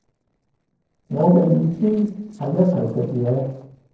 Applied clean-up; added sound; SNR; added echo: neural separator model SepFormer DNS4.